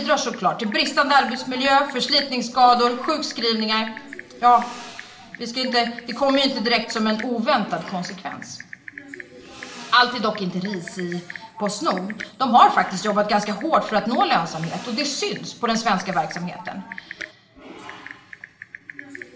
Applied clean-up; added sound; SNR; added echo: none; Typing; 17 dB; reverberation time 0.8 s.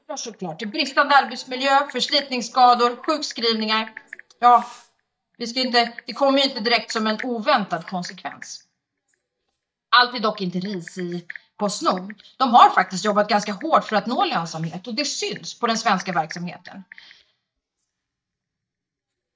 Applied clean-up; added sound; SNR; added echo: neural mask model DeepFilterNet 3.